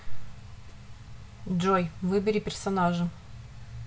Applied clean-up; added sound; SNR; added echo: none; none; none; none.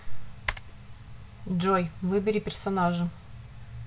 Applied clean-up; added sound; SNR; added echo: none; Typing; 12 dB; none.